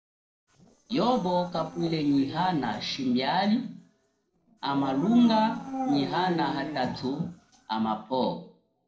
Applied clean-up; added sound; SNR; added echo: neural separator model SepFormer DNS4.